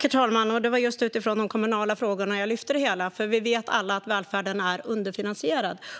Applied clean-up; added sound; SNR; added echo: none; none; none; none.